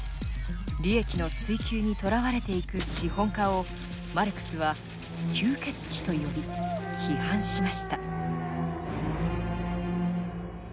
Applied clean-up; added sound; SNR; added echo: none; none; none; none.